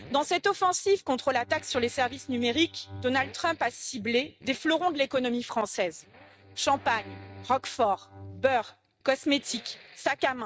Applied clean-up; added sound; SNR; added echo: neural mask model RNNoise.